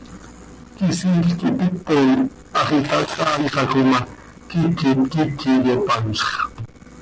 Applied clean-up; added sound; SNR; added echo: none; none; none; none.